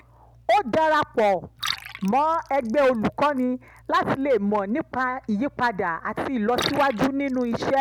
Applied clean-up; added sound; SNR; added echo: none; Liquid; 16 dB; none.